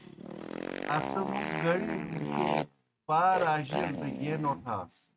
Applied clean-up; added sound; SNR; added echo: neural mask model RNNoise.